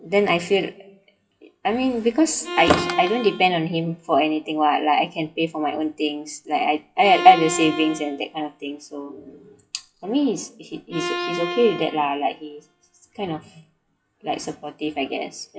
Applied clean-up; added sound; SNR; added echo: classical method WPE with log-MMSE.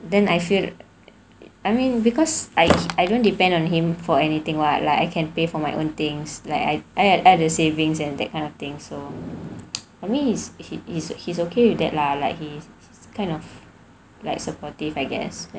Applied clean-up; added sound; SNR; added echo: none; none; none; none.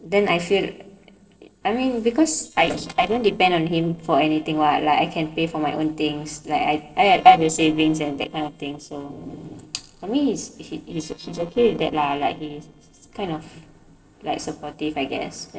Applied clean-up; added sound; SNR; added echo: neural separator model SepFormer DNS4.